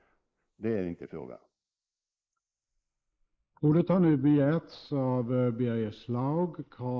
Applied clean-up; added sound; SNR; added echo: neural mask model Resemble Enhance denoiser.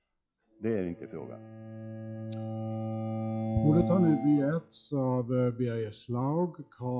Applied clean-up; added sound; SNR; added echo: classical method log-MMSE.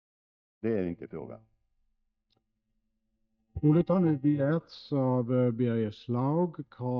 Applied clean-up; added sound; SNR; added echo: neural mask model DeepFilterNet 3.